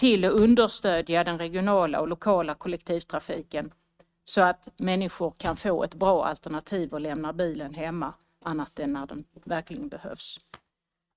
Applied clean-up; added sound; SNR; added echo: neural mask model RNNoise.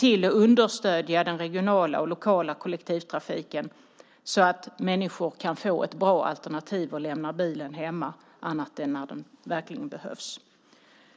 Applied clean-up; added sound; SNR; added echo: none; none; none; none.